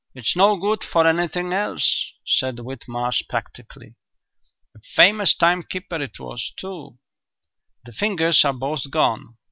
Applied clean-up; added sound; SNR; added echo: none; none; none; none.